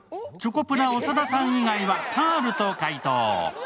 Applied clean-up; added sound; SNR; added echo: none; none; none; none.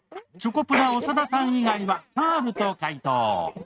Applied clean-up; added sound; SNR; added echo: neural mask model RNNoise.